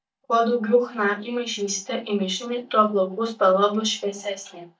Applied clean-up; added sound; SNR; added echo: neural mask model DeepFilterNet 3.